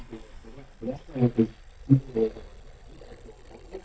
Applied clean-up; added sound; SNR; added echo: neural mask model DeepFilterNet 3.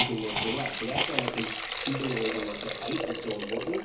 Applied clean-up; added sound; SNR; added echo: none; Hiss; -3 dB; reverberation time 0.7 s.